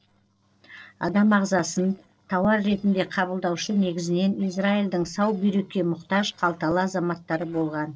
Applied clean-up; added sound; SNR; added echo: neural separator model SepFormer DNS4.